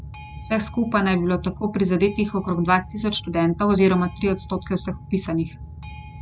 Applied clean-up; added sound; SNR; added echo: none; Boat, Water vehicle; 14 dB; none.